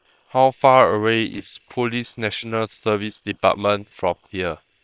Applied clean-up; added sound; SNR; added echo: neural separator model SepFormer WHAM!.